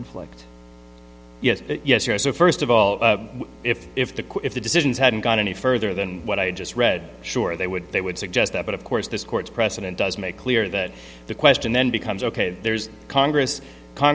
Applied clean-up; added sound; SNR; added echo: none; none; none; none.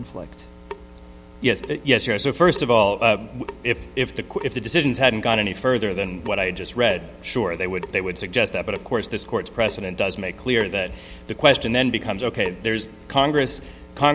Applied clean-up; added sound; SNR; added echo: none; Drip / Sink (filling or washing) / Water tap, faucet; 19 dB; none.